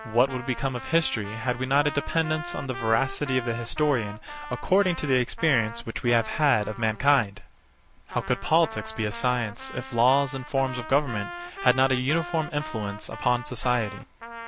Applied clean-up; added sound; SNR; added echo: none; Trumpet; 13 dB; none.